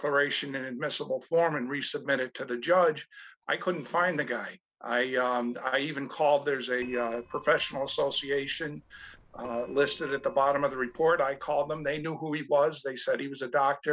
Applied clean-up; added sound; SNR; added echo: neural separator model SepFormer DNS4.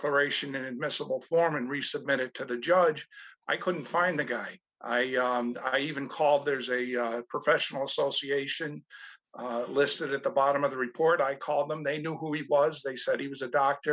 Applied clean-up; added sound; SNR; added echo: none; none; none; none.